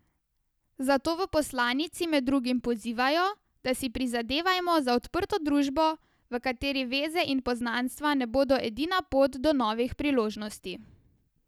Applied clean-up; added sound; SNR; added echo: none; none; none; none.